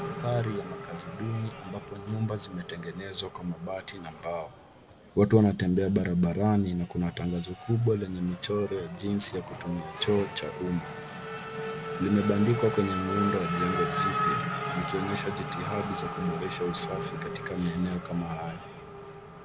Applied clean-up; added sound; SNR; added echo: none; Race car, auto racing / Accelerating, revving, vroom; 6 dB; none.